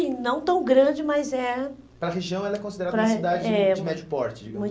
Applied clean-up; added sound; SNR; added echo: none; none; none; none.